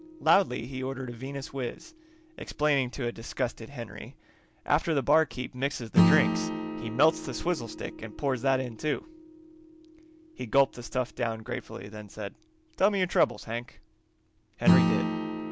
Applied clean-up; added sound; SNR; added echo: none; Acoustic guitar / Strum; 3 dB; none.